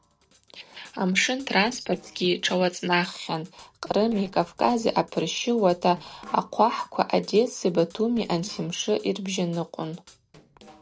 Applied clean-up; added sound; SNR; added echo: neural separator model SepFormer DNS4.